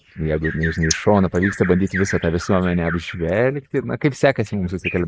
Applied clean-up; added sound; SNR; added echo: neural mask model Resemble Enhance denoiser.